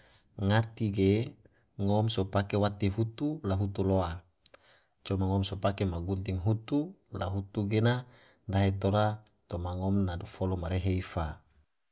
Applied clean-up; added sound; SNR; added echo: none; none; none; none.